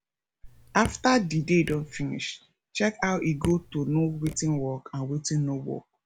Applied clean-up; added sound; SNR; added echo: none; Raindrop / Drip; 13 dB; none.